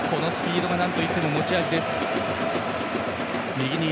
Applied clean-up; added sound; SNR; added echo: none; none; none; none.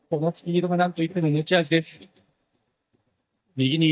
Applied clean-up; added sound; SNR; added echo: neural mask model DeepFilterNet 3.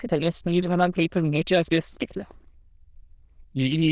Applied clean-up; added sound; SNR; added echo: neural diffusion model UNIVERSE++.